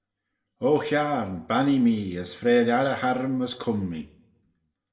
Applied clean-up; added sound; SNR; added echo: none; none; none; reverberation time 0.5 s.